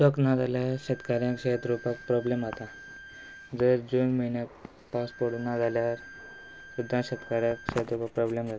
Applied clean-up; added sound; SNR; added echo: none; Bowed string instrument; 19 dB; none.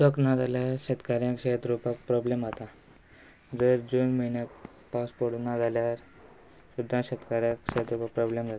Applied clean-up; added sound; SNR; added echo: none; none; none; none.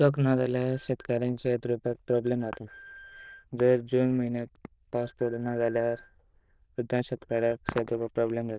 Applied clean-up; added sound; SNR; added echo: neural diffusion model UNIVERSE++.